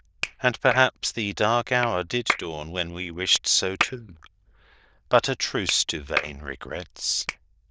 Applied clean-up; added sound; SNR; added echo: neural diffusion model UNIVERSE++.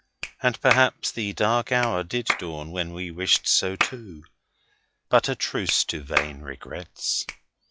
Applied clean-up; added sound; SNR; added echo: classical method log-MMSE.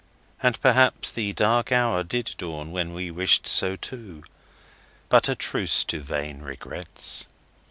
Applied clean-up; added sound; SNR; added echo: none; none; none; none.